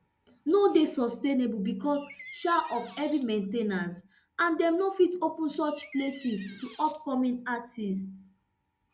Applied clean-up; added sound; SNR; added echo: none; Door; 14 dB; none.